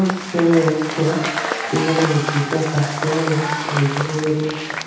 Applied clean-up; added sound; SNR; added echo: none; Applause / Crowd / Cheering; 5 dB; reverberation time 0.9 s.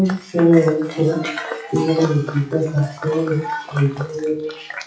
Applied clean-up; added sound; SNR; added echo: classical method WPE with log-MMSE.